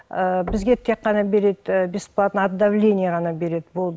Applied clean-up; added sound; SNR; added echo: none; Knock; 19 dB; none.